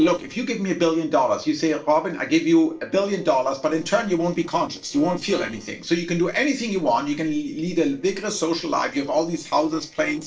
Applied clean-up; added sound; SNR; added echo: neural separator model SepFormer DNS4.